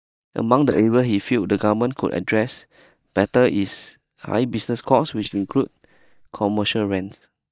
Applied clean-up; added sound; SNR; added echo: neural mask model DeepFilterNet 3.